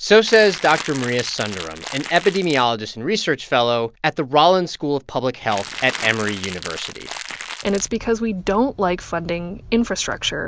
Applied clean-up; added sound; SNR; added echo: none; Crackle; 12 dB; none.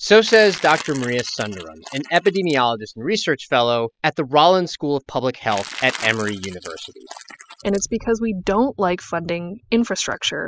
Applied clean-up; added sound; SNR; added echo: classical method spectral subtraction.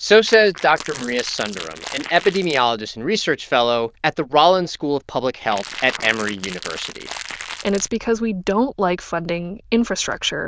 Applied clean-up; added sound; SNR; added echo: neural diffusion model UNIVERSE++.